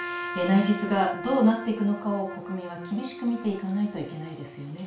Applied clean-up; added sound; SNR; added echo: none; Trumpet; 11 dB; reverberation time 0.3 s.